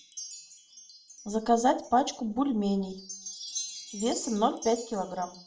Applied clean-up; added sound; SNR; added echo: none; Wind chime; 14 dB; reverberation time 0.3 s.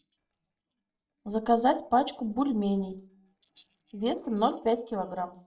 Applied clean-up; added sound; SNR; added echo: neural separator model SepFormer DNS4.